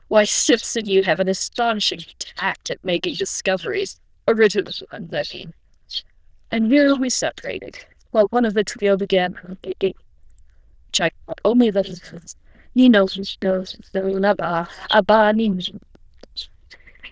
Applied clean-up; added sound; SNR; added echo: neural diffusion model UNIVERSE++.